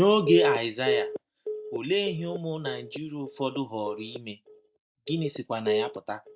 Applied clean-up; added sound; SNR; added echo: neural mask model DeepFilterNet 3.